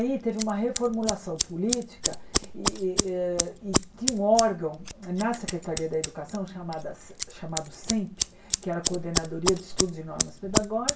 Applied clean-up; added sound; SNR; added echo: none; Scissors; 2 dB; reverberation time 0.2 s.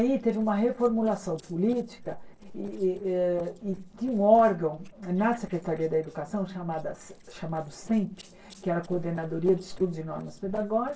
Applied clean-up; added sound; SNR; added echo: neural separator model SepFormer DNS4.